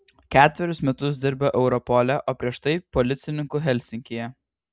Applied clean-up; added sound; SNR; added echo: none; none; none; none.